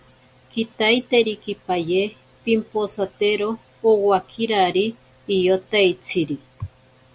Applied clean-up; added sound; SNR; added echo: none; none; none; none.